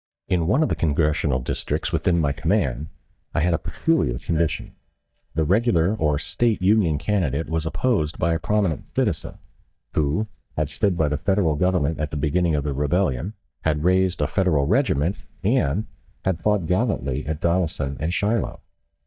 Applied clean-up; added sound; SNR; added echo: neural mask model DeepFilterNet 3.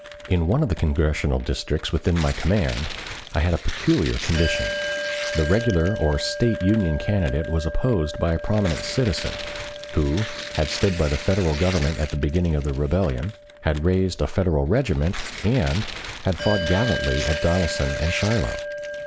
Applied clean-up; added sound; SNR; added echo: none; Tearing + Bell; 9 dB; none.